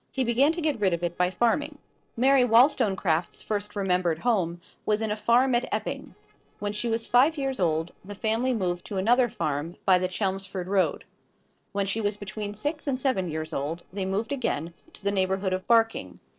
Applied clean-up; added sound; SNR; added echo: neural separator model SepFormer DNS4.